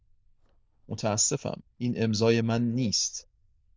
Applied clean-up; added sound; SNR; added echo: neural diffusion model UNIVERSE++.